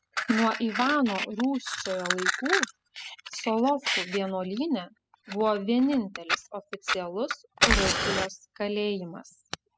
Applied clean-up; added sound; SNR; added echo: classical method spectral subtraction.